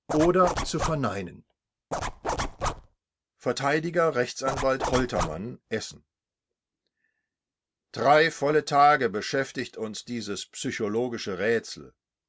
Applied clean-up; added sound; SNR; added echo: none; Zipper (clothing); 4 dB; none.